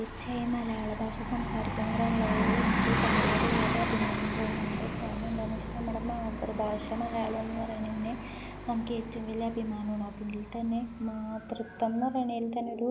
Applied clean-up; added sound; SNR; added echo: none; Bus; 0 dB; none.